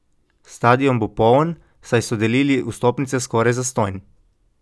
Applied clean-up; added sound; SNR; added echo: none; none; none; none.